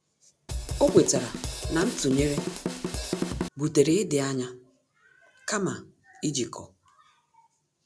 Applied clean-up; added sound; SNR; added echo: none; Drum / Drum kit; 3 dB; none.